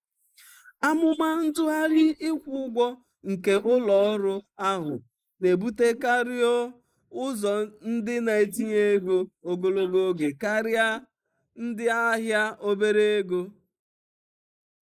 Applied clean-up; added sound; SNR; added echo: neural mask model Resemble Enhance denoiser.